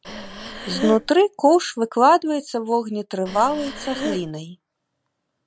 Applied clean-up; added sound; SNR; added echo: none; Breathing; 9 dB; none.